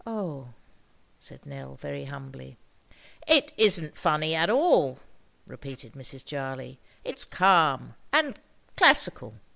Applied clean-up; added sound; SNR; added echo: none; none; none; none.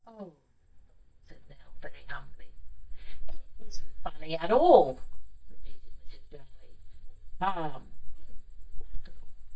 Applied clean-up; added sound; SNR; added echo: neural mask model DeepFilterNet 3.